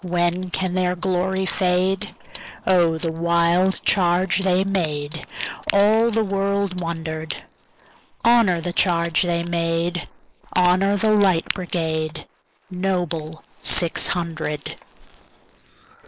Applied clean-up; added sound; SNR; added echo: neural mask model Resemble Enhance denoiser.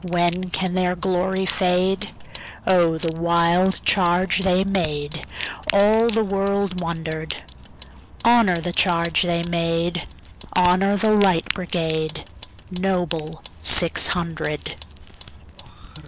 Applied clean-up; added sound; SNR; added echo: none; Crack + Vehicle; 16 dB; none.